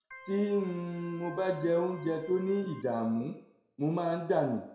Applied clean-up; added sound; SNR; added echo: none; Organ; 18 dB; reverberation time 0.5 s.